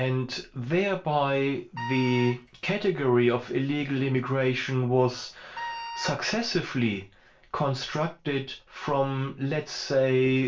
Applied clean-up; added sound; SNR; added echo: none; Wind instrument, woodwind instrument; 11 dB; reverberation time 0.3 s.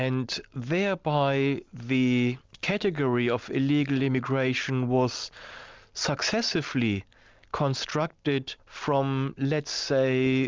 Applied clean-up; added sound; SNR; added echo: none; none; none; none.